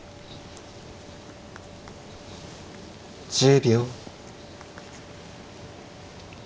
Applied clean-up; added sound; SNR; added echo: none; Ocean; 17 dB; none.